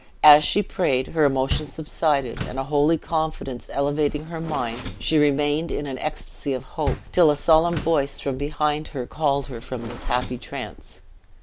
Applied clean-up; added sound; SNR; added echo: none; Door; 14 dB; none.